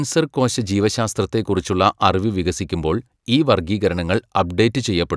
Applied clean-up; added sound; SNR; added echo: none; none; none; none.